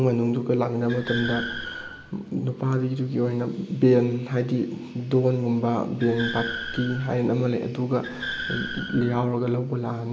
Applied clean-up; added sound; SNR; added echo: none; Car; 10 dB; none.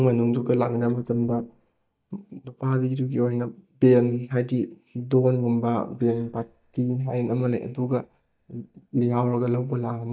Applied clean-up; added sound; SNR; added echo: neural mask model DeepFilterNet 3.